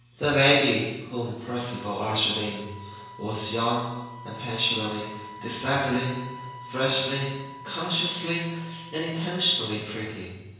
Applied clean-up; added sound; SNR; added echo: none; Wind instrument, woodwind instrument; 19 dB; reverberation time 1.0 s.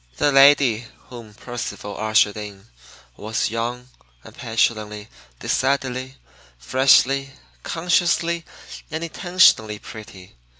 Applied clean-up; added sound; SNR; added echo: none; none; none; none.